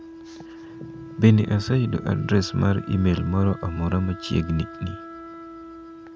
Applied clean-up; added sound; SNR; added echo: none; Wind instrument, woodwind instrument; 16 dB; none.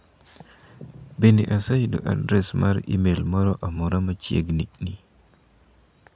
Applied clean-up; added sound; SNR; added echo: none; none; none; none.